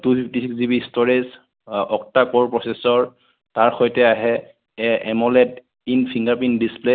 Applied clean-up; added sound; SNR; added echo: none; none; none; none.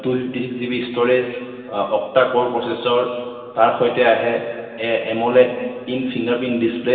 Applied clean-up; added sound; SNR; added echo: none; none; none; reverberation time 2.4 s.